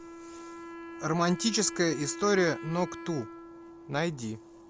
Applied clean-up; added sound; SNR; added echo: none; Wind instrument, woodwind instrument; 12 dB; none.